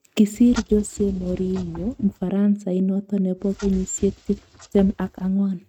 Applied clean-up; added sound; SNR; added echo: neural mask model RNNoise.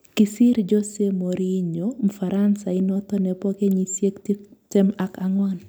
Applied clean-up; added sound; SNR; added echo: none; none; none; none.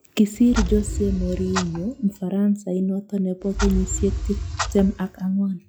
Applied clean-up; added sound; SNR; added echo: classical method log-MMSE.